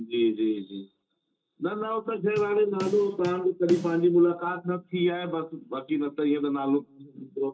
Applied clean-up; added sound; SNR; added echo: none; Bass drum / Snare drum; 12 dB; reverberation time 0.2 s.